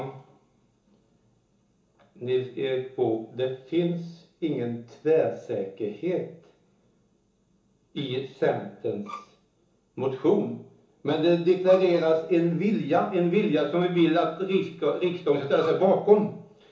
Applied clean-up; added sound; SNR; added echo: none; Bowed string instrument; 18 dB; reverberation time 0.8 s.